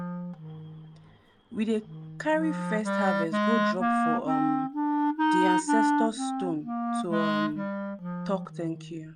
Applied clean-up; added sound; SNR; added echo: none; Wind instrument, woodwind instrument; -4 dB; none.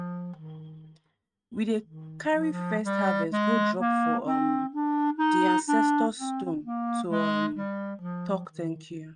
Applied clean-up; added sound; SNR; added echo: neural mask model RNNoise.